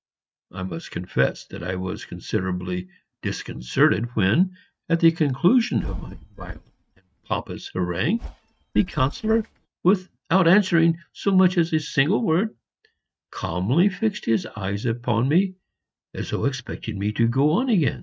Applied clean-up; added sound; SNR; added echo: neural mask model RNNoise.